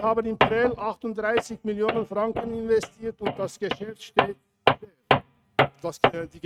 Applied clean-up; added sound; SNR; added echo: neural mask model RNNoise.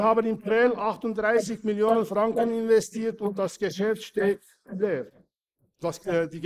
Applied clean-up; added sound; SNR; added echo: neural mask model Resemble Enhance denoiser.